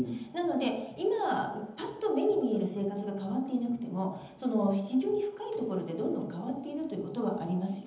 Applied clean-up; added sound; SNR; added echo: none; none; none; reverberation time 0.9 s.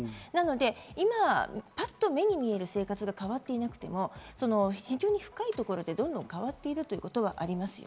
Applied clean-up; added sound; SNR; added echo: none; none; none; none.